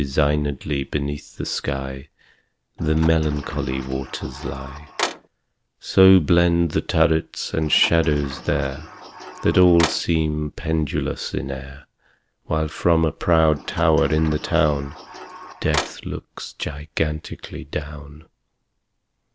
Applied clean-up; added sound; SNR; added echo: none; Sliding door; 11 dB; none.